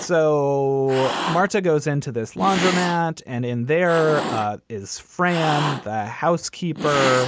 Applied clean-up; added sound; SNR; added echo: none; Cat; 9 dB; none.